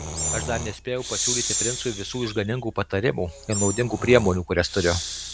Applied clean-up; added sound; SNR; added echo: none; Breathing + Animal; 5 dB; none.